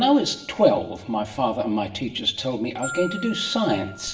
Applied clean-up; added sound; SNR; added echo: none; Glockenspiel; 16 dB; reverberation time 0.7 s.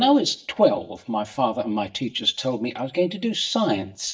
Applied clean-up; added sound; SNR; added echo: neural mask model DeepFilterNet 3.